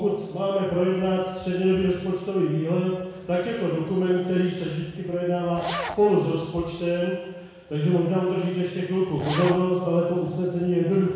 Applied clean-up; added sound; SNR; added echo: none; Zipper (clothing); 10 dB; reverberation time 1.1 s.